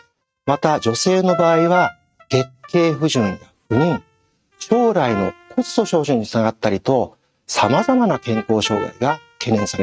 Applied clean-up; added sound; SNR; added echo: neural mask model RNNoise.